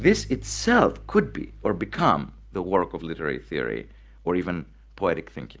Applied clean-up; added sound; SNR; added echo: none; Bass guitar; 17 dB; none.